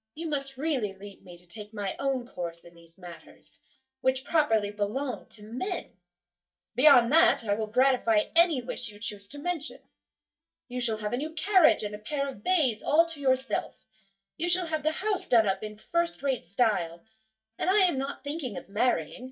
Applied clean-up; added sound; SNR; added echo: neural mask model DeepFilterNet 3.